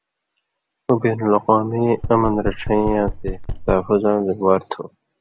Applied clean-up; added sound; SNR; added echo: none; Knock; 8 dB; none.